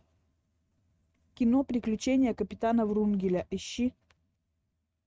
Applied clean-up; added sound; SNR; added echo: neural mask model RNNoise.